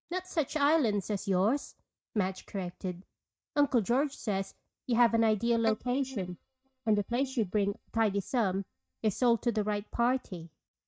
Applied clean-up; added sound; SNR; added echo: neural mask model DeepFilterNet 3.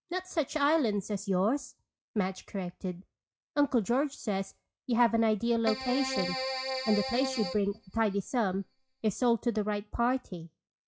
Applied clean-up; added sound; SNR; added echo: classical method log-MMSE.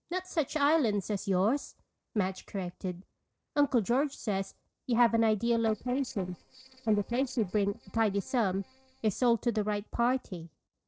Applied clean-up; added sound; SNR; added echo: neural separator model SepFormer DNS4.